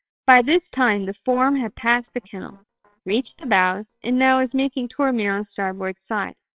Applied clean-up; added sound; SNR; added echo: neural separator model SepFormer WHAMR!.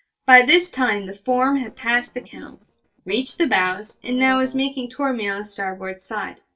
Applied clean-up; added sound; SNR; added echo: neural separator model SepFormer DNS4.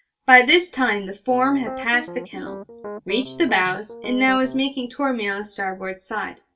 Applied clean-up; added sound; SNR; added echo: none; Piano; 13 dB; reverberation time 0.2 s.